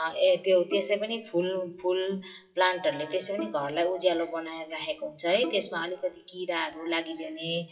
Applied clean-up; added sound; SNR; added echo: classical method WPE with log-MMSE.